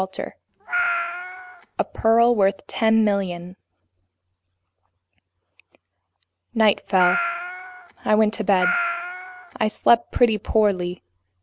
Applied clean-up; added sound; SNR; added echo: none; Meow; 4 dB; none.